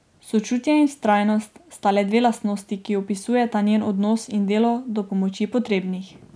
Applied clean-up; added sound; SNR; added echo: none; none; none; none.